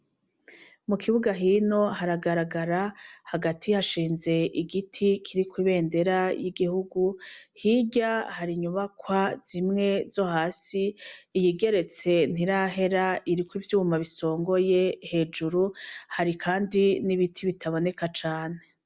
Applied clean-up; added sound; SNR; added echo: none; none; none; none.